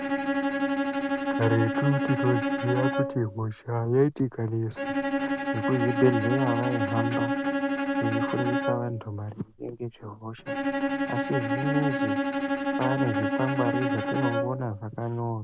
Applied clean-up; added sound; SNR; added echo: none; Bowed string instrument; -1 dB; none.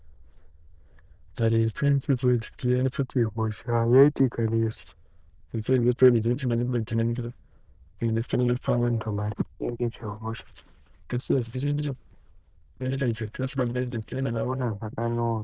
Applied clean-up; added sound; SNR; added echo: neural diffusion model UNIVERSE++.